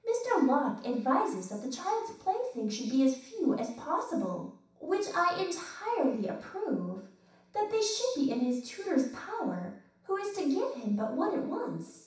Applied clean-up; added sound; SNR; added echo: none; none; none; reverberation time 0.7 s.